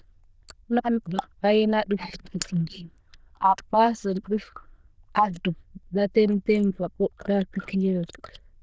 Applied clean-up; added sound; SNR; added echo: neural diffusion model UNIVERSE++.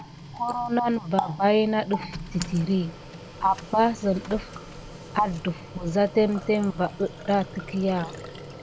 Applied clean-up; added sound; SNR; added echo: none; Printer + Water tap, faucet; 12 dB; none.